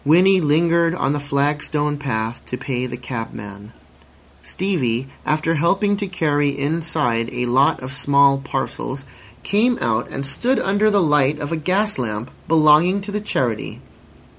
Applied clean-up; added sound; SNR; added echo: none; none; none; none.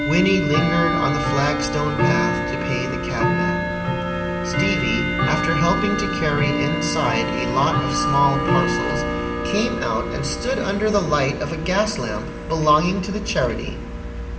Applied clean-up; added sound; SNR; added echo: none; Tick-tock / Bell; 0 dB; reverberation time 0.9 s.